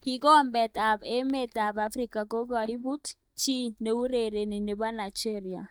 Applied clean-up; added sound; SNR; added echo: neural mask model DeepFilterNet 3.